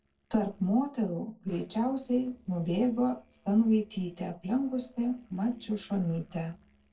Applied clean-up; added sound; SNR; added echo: neural separator model SepFormer DNS4.